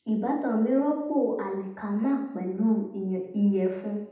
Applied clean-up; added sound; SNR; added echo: none; none; none; reverberation time 0.8 s.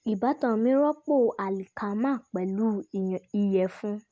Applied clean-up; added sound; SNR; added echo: none; none; none; none.